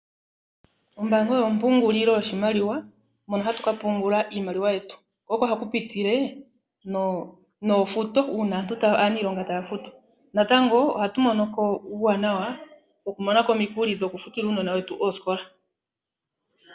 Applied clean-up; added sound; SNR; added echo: none; none; none; none.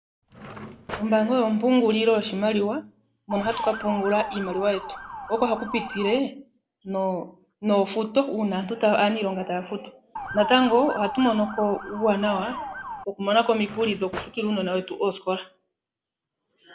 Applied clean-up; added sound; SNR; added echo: none; Motor vehicle (road) / Siren + Cutlery, silverware / Drawer open or close; 11 dB; none.